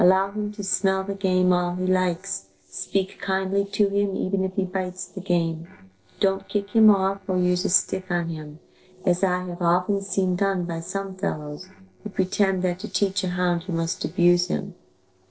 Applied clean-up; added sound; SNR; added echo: neural separator model SepFormer DNS4.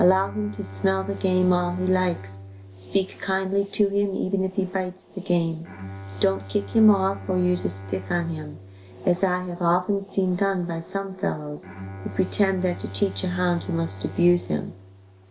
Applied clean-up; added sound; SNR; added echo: none; Bowed string instrument; 15 dB; none.